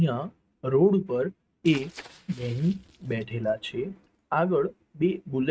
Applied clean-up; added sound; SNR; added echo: neural mask model RNNoise.